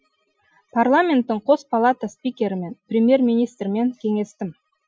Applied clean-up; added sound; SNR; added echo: classical method Wiener filter.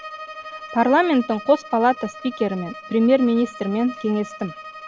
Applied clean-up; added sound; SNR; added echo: none; Bowed string instrument; 15 dB; none.